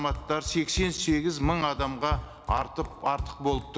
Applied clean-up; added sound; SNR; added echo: none; Run; 7 dB; none.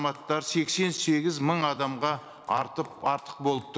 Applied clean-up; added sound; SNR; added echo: neural mask model Resemble Enhance denoiser.